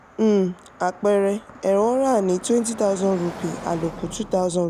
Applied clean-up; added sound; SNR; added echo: none; Car passing by; 17 dB; none.